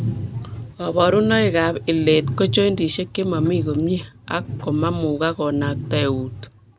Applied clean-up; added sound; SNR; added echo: none; none; none; none.